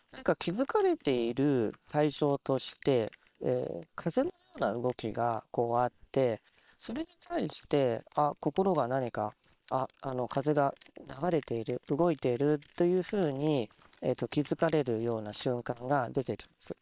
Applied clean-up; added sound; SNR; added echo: neural separator model SepFormer WHAM!.